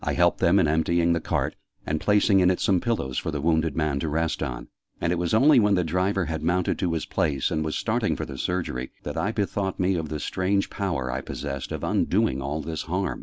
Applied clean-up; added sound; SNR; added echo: none; none; none; none.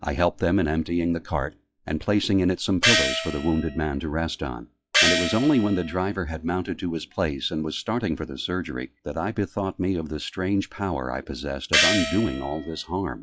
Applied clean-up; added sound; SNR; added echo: classical method log-MMSE.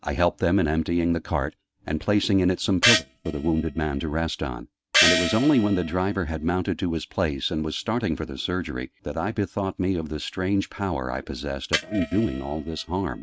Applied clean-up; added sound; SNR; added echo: neural mask model RNNoise.